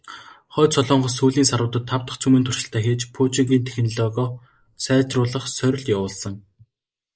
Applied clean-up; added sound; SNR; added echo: neural mask model Resemble Enhance denoiser.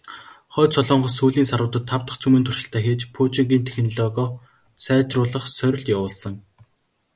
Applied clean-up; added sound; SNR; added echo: none; none; none; none.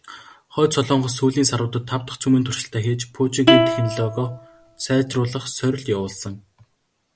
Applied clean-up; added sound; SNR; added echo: none; Plucked string instrument; 1 dB; none.